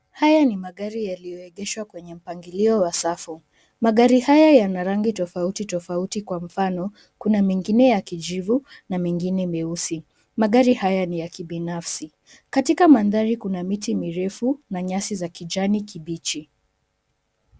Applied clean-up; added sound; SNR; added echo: none; none; none; none.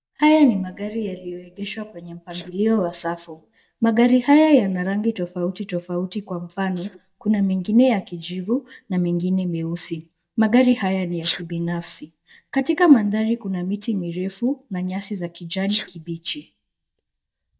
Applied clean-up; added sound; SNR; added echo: neural mask model DeepFilterNet 3.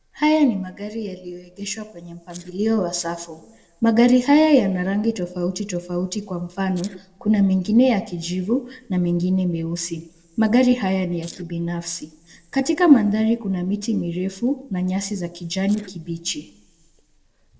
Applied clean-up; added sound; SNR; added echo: neural separator model SepFormer DNS4.